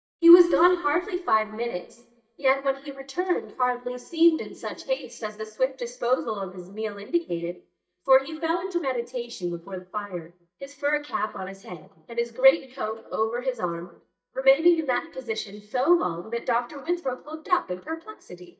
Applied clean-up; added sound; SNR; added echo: neural mask model DeepFilterNet 3.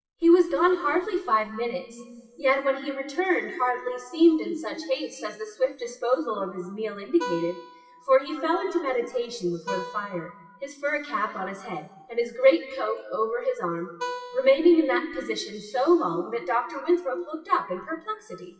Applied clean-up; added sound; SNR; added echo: classical method WPE with log-MMSE.